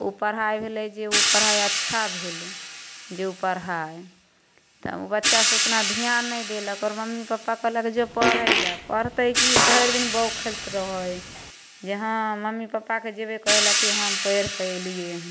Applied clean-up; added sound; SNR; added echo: none; Hi-hat + Fart; -1 dB; none.